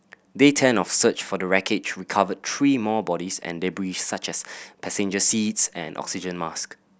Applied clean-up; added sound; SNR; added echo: none; none; none; none.